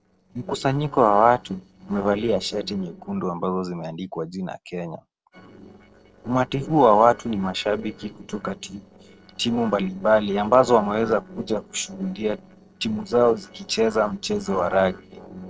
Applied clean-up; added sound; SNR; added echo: neural separator model SepFormer DNS4.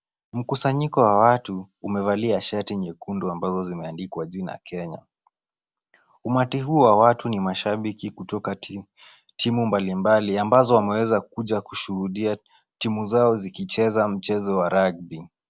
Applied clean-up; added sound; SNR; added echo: none; none; none; none.